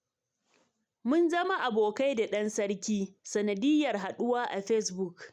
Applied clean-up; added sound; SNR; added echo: none; none; none; none.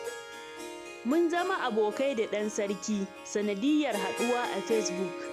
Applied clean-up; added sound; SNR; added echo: none; Harp; 9 dB; none.